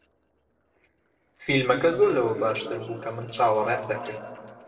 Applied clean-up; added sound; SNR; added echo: neural separator model SepFormer DNS4.